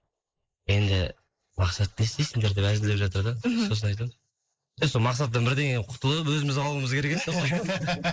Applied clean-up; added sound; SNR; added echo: neural mask model Resemble Enhance denoiser.